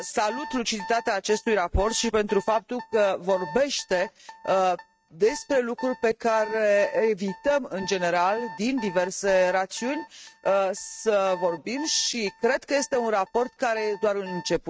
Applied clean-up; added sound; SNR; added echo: neural mask model RNNoise.